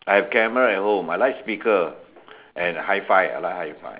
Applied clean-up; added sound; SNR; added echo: none; none; none; none.